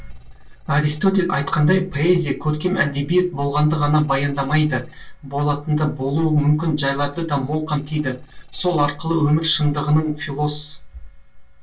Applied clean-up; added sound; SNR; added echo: neural separator model SepFormer DNS4.